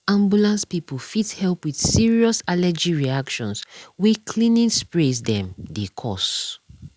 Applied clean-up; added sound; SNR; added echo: none; none; none; none.